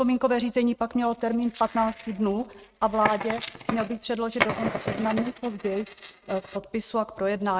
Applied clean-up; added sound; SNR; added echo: neural mask model RNNoise.